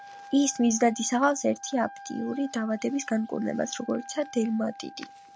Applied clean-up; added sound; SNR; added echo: none; Wind instrument, woodwind instrument; 18 dB; none.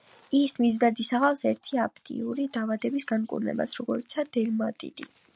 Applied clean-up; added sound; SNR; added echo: none; none; none; none.